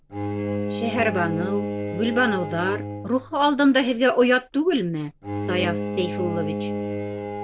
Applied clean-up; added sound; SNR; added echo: none; Bowed string instrument; 6 dB; none.